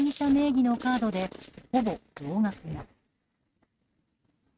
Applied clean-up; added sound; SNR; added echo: neural mask model RNNoise.